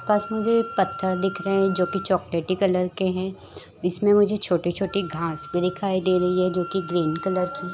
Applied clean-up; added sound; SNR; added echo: none; Wind instrument, woodwind instrument; 15 dB; none.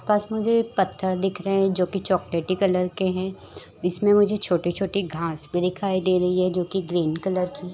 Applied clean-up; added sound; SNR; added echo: none; none; none; none.